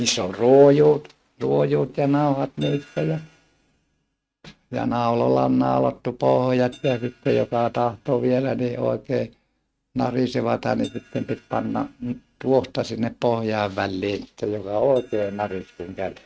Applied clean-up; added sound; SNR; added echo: neural mask model RNNoise.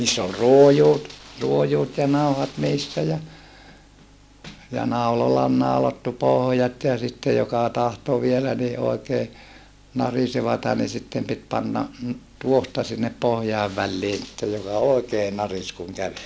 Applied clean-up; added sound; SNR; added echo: none; none; none; none.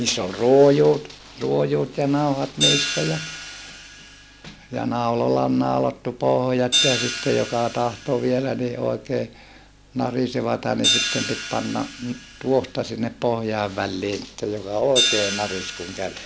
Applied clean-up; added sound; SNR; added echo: none; Hi-hat; 7 dB; none.